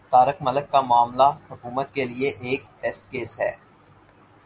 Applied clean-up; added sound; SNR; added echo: none; none; none; none.